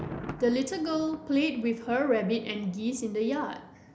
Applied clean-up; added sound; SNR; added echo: none; Thunder; 15 dB; none.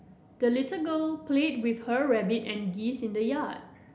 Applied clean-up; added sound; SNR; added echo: none; none; none; none.